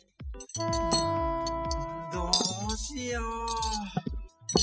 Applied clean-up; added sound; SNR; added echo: classical method spectral subtraction.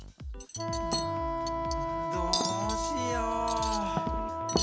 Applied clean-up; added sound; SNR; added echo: none; Wind instrument, woodwind instrument + Cutlery, silverware; -4 dB; none.